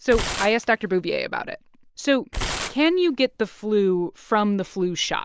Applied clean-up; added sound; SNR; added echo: none; Tearing; 8 dB; none.